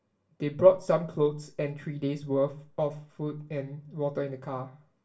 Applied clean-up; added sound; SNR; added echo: none; none; none; reverberation time 0.2 s.